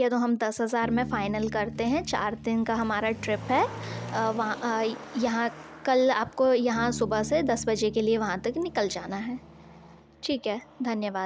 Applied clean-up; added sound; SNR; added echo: none; Bass guitar + Motor vehicle (road); 13 dB; none.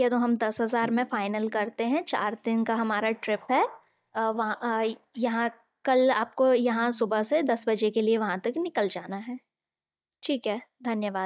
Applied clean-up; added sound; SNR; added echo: neural mask model DeepFilterNet 3.